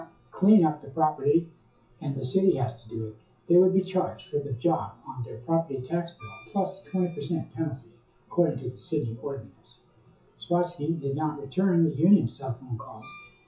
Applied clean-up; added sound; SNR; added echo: classical method WPE with log-MMSE.